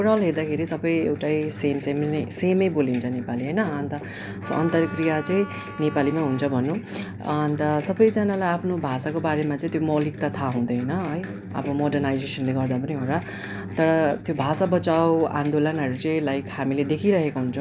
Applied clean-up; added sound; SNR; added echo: none; Wind instrument, woodwind instrument; 16 dB; none.